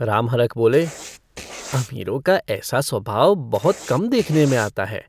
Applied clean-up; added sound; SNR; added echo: none; Writing; 16 dB; none.